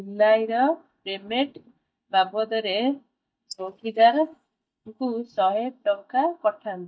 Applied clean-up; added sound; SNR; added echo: neural mask model DeepFilterNet 3.